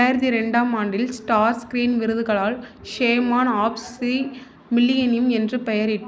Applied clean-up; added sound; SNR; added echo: none; none; none; none.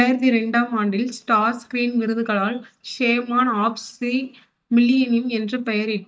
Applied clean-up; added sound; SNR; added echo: neural mask model DeepFilterNet 3.